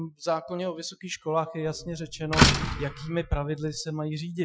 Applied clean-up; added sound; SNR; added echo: classical method Wiener filter.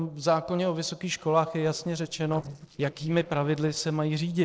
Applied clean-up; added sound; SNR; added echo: neural separator model SepFormer DNS4.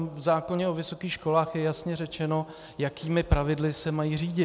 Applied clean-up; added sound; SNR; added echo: none; none; none; none.